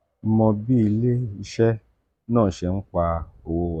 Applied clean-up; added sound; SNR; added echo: none; none; none; none.